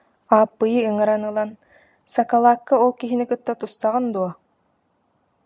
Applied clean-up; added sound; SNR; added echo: none; none; none; none.